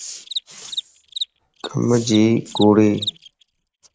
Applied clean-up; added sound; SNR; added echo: neural mask model RNNoise.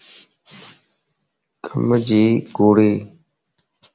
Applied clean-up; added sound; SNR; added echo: none; none; none; none.